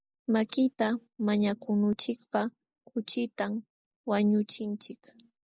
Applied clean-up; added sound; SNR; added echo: neural mask model Resemble Enhance denoiser.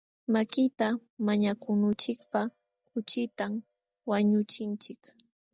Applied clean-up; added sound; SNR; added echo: neural mask model DeepFilterNet 3.